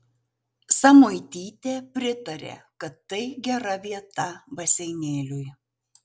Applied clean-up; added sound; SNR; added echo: none; none; none; none.